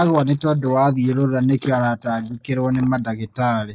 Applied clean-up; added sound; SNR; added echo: neural mask model Resemble Enhance denoiser.